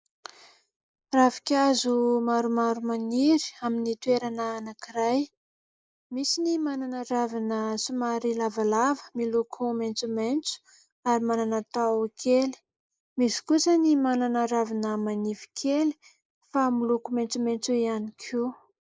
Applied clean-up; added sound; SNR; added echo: neural mask model Resemble Enhance denoiser.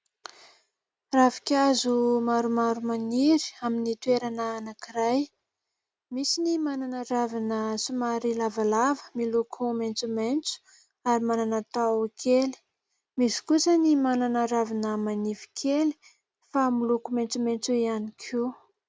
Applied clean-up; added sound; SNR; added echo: none; none; none; none.